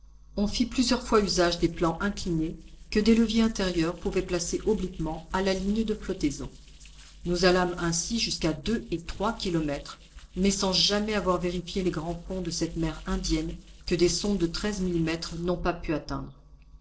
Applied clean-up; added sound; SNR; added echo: neural separator model SepFormer DNS4.